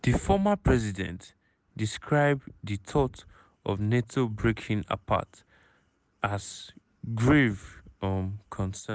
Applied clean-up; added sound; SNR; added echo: none; none; none; none.